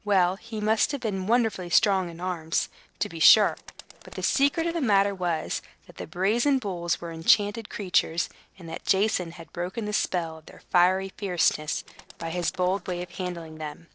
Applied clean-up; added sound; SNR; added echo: neural separator model SepFormer DNS4.